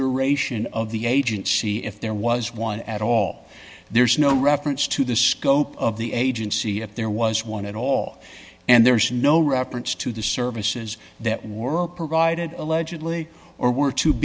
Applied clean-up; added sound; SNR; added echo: none; Slam / Microwave oven; 15 dB; none.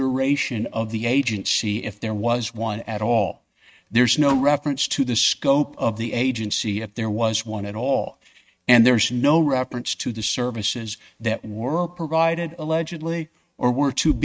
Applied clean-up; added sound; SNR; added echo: neural mask model RNNoise.